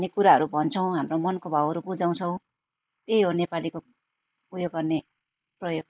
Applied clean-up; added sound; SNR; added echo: neural mask model Resemble Enhance denoiser.